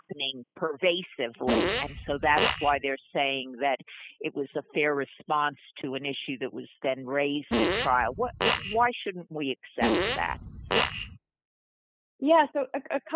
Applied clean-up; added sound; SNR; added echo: classical method spectral subtraction.